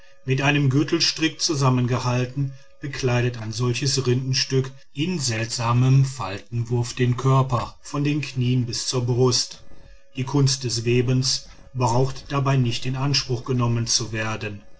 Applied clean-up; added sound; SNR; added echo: neural separator model SepFormer DNS4.